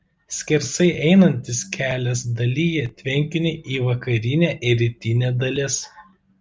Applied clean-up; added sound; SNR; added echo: none; none; none; none.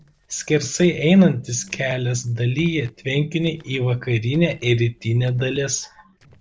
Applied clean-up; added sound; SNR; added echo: neural separator model SepFormer DNS4.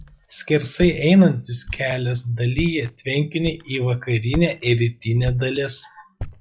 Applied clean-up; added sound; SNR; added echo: classical method log-MMSE.